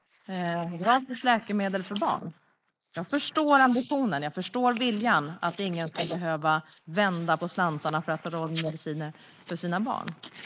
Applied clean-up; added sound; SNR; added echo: neural mask model Resemble Enhance denoiser.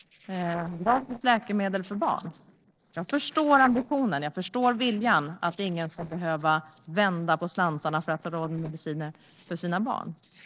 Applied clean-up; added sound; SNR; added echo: neural separator model SepFormer DNS4.